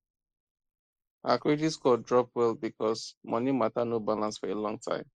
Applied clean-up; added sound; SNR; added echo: neural mask model Resemble Enhance denoiser.